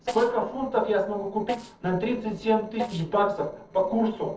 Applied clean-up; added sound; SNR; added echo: neural separator model SepFormer DNS4.